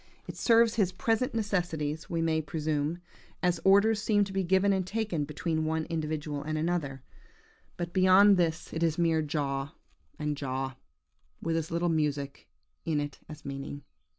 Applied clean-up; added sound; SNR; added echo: none; none; none; none.